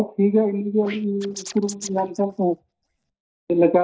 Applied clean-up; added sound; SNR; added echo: neural mask model DeepFilterNet 3.